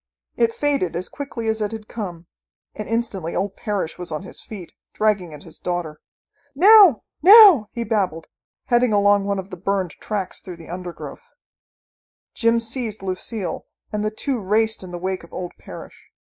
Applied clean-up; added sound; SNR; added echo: neural mask model Resemble Enhance denoiser.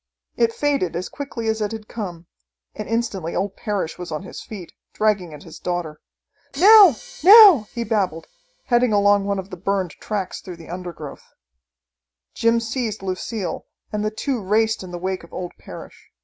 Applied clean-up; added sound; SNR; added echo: none; Crash cymbal; 19 dB; none.